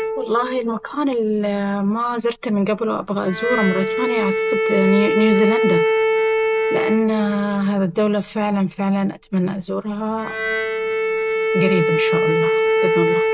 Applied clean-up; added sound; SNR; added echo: none; Bowed string instrument; 0 dB; none.